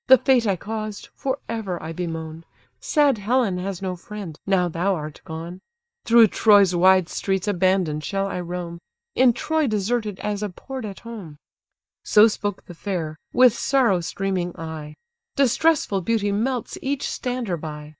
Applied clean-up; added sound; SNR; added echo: neural mask model DeepFilterNet 3.